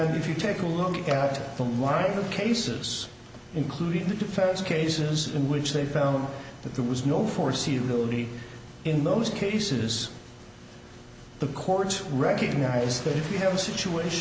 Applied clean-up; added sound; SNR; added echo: none; none; none; none.